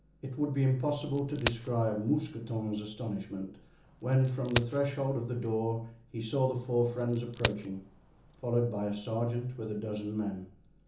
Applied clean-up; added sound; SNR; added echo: none; Crack; 4 dB; reverberation time 1.2 s.